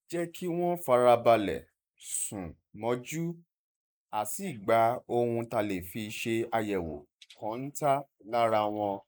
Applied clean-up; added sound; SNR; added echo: neural mask model Resemble Enhance denoiser.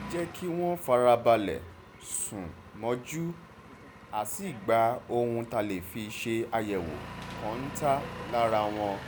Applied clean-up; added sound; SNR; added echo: none; Engine; 14 dB; none.